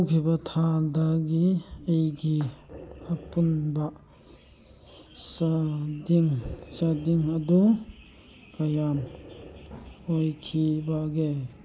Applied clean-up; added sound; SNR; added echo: none; Growling; 19 dB; none.